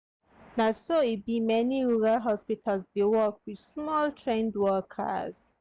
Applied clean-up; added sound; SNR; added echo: none; none; none; none.